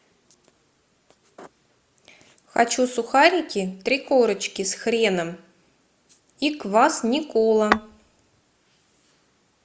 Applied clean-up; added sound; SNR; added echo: none; Tap / Glass; 6 dB; none.